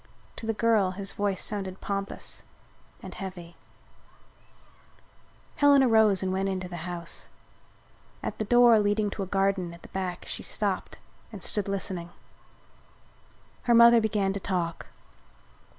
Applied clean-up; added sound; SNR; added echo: none; none; none; none.